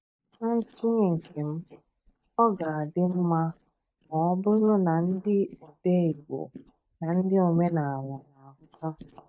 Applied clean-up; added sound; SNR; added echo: neural mask model DeepFilterNet 3.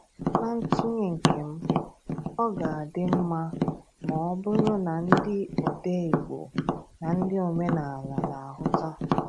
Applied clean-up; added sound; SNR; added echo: none; Tap; -1 dB; none.